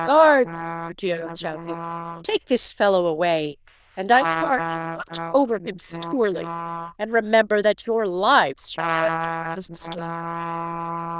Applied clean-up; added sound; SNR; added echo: neural diffusion model UNIVERSE++.